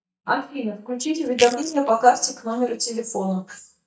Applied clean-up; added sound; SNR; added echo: neural mask model DeepFilterNet 3.